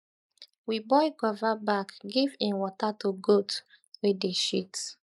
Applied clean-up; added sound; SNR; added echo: neural mask model Resemble Enhance denoiser.